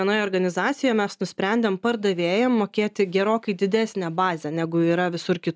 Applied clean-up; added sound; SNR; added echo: none; none; none; none.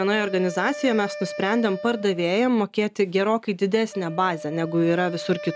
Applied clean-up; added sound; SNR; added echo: none; Wind instrument, woodwind instrument; 14 dB; none.